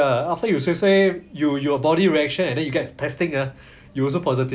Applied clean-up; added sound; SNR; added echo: none; none; none; none.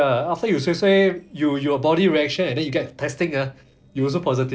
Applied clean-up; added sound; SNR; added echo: neural separator model SepFormer DNS4.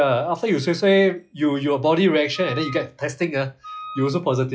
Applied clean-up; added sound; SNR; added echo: classical method log-MMSE.